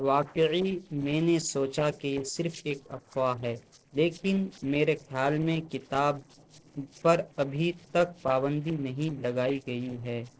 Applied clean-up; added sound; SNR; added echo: neural separator model SepFormer DNS4.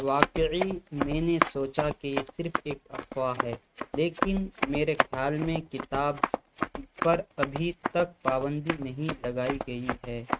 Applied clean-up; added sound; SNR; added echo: neural mask model RNNoise.